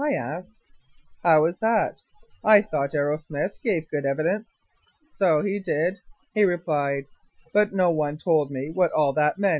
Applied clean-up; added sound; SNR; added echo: classical method Wiener filter.